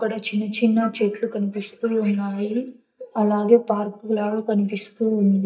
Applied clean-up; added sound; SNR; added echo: neural mask model DeepFilterNet 3.